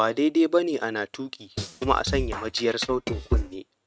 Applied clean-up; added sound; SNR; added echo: neural mask model RNNoise.